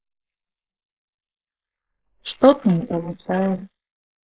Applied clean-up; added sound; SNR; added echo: neural mask model Resemble Enhance denoiser.